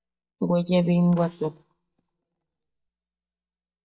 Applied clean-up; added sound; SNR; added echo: neural mask model DeepFilterNet 3.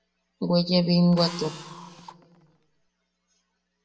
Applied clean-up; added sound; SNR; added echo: none; Drill; 16 dB; reverberation time 1.2 s.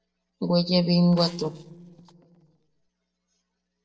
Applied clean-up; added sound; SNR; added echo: neural separator model SepFormer DNS4.